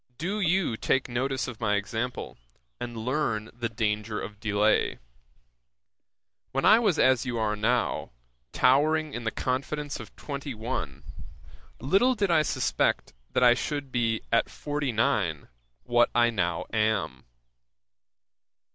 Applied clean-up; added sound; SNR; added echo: none; none; none; none.